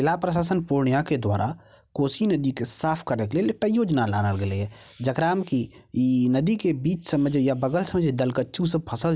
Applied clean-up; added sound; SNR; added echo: none; none; none; none.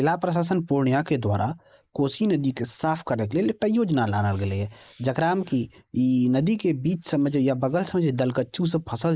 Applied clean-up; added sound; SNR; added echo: neural mask model Resemble Enhance denoiser.